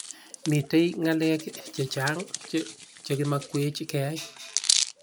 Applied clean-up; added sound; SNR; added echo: none; Hands; 6 dB; none.